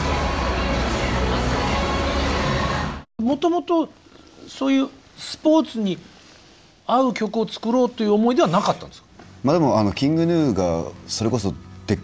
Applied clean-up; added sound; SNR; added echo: none; none; none; none.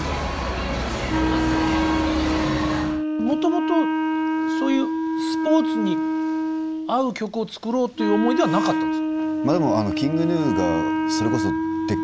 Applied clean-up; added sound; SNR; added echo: none; Wind instrument, woodwind instrument; -1 dB; none.